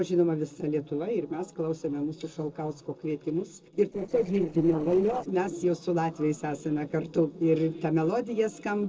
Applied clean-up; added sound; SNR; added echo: neural separator model SepFormer DNS4.